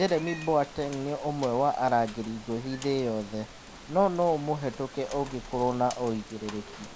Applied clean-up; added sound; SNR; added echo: none; Cat + Rain; 15 dB; none.